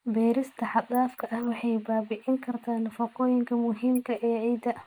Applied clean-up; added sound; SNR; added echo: neural mask model Resemble Enhance denoiser.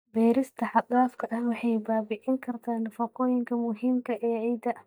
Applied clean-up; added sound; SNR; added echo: neural mask model DeepFilterNet 3.